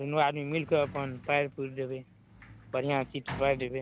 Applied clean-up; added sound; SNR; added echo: none; Sliding door; 16 dB; none.